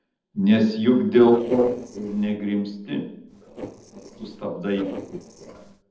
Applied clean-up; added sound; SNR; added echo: neural separator model SepFormer DNS4.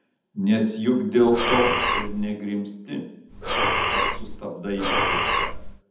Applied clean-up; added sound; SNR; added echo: none; Breathing; -2 dB; reverberation time 0.8 s.